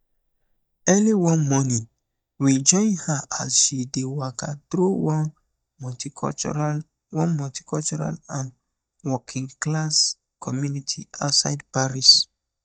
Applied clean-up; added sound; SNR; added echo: neural mask model DeepFilterNet 3.